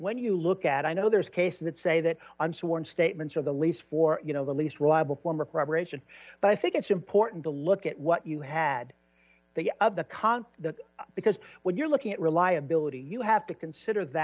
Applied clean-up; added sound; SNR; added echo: none; none; none; none.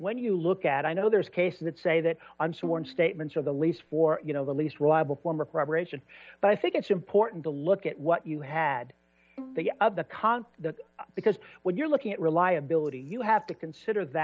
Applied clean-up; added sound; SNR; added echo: none; Bowed string instrument; 20 dB; none.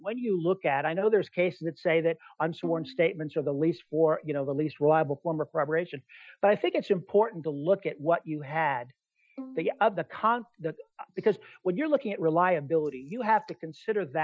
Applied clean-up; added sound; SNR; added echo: classical method Wiener filter.